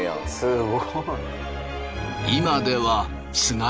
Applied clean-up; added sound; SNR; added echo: none; none; none; none.